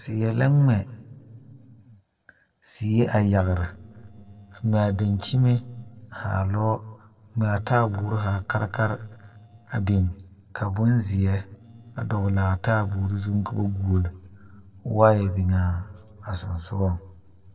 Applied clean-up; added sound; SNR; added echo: neural separator model SepFormer DNS4.